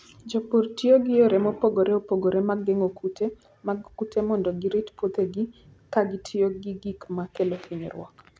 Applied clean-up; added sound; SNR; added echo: none; none; none; none.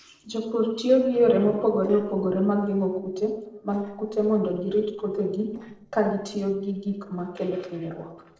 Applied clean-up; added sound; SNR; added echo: neural separator model SepFormer DNS4.